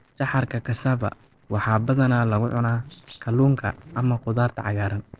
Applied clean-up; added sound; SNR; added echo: neural separator model SepFormer DNS4.